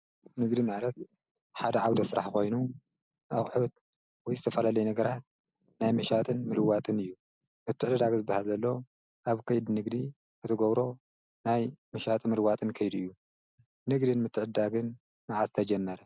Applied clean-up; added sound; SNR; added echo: none; none; none; none.